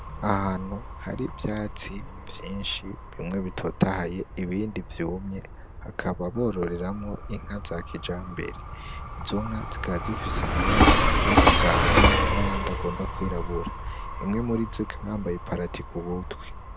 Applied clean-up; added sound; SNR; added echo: none; Train; -4 dB; none.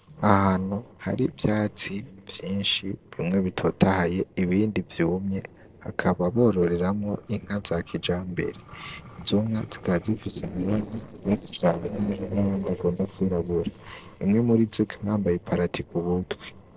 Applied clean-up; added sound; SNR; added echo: neural separator model SepFormer DNS4.